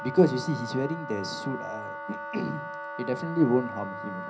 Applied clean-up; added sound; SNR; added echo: none; Wind instrument, woodwind instrument; 9 dB; reverberation time 0.4 s.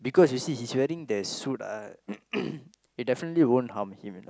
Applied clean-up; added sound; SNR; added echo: none; none; none; none.